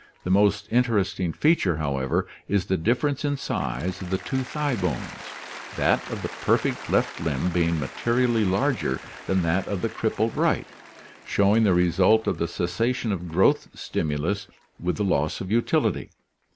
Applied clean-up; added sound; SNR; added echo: none; Applause / Cheering; 19 dB; none.